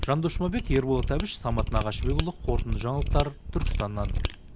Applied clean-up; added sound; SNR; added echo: none; Mechanisms; -1 dB; none.